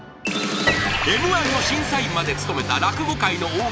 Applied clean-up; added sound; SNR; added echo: none; Piano; 10 dB; none.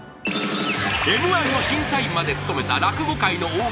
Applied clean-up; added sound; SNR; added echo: none; none; none; none.